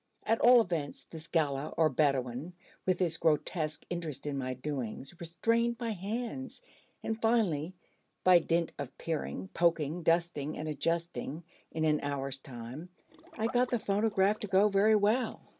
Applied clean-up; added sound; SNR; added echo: none; Liquid; 19 dB; none.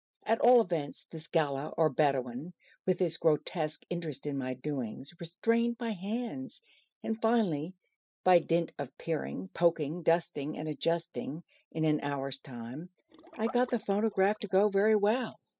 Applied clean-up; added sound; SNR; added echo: classical method spectral subtraction.